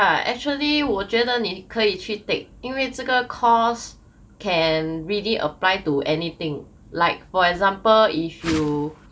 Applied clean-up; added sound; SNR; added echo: none; Whoosh, swoosh, swish; 11 dB; none.